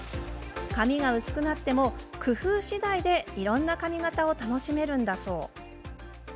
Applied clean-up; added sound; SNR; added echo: none; none; none; none.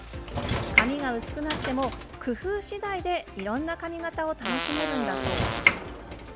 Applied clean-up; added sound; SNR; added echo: none; Fart + Sliding door / Train; -1 dB; none.